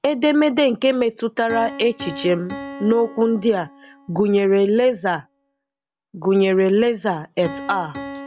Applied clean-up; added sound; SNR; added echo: none; Piano; 18 dB; none.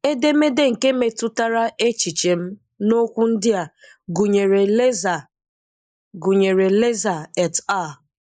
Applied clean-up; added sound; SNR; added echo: neural mask model Resemble Enhance denoiser.